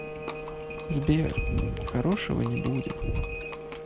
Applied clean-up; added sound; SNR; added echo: none; Wind instrument, woodwind instrument + Livestock, farm animals, working animals; 7 dB; none.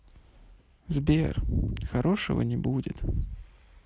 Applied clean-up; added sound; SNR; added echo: none; none; none; none.